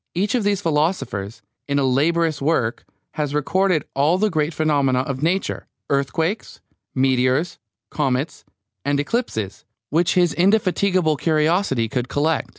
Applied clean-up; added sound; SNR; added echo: none; none; none; none.